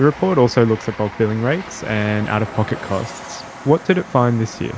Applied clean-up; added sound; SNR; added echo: none; Train; 15 dB; none.